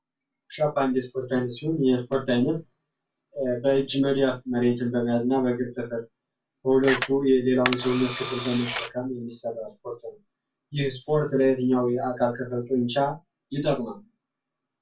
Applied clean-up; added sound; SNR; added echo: none; Camera; 5 dB; reverberation time 0.2 s.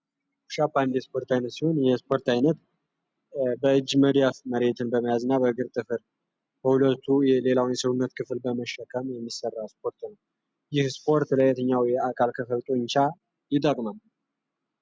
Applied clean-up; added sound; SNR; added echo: none; none; none; none.